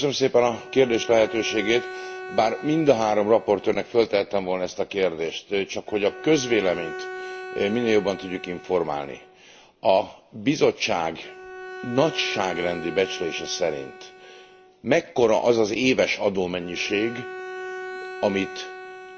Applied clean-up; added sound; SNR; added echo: none; Bowed string instrument; 14 dB; reverberation time 0.3 s.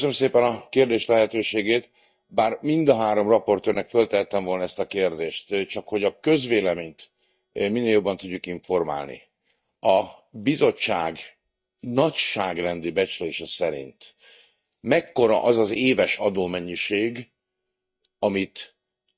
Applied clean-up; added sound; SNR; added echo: neural mask model DeepFilterNet 3.